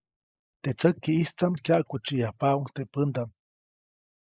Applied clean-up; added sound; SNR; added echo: neural mask model Resemble Enhance denoiser.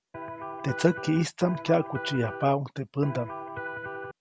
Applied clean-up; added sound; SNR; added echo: none; Electric guitar; 8 dB; none.